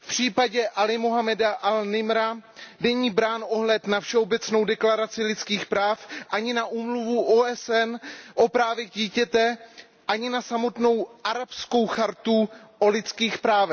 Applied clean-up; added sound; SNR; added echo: none; none; none; none.